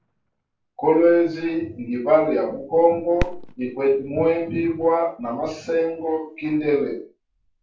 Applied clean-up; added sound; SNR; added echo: none; Fireworks; 16 dB; reverberation time 0.3 s.